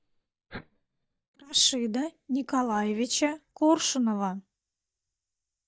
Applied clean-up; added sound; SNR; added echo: neural mask model DeepFilterNet 3.